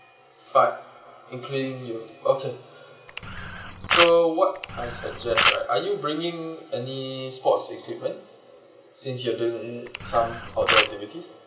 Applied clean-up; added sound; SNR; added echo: none; Camera; -1 dB; reverberation time 0.4 s.